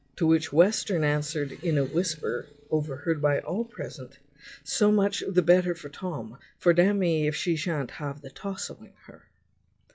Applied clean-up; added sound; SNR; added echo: classical method log-MMSE.